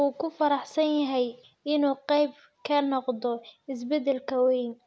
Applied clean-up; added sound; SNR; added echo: none; none; none; none.